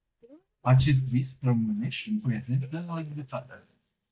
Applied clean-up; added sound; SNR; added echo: neural mask model DeepFilterNet 3.